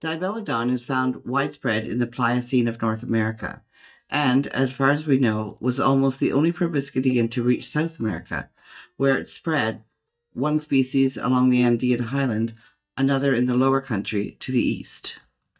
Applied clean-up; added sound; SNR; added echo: neural mask model DeepFilterNet 3.